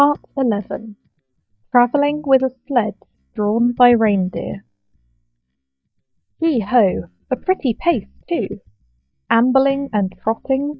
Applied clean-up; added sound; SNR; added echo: neural mask model DeepFilterNet 3.